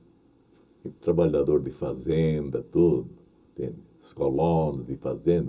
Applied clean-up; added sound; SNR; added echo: none; none; none; reverberation time 0.2 s.